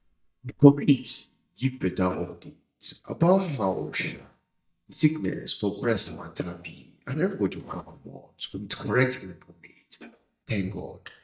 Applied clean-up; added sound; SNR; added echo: neural mask model DeepFilterNet 3.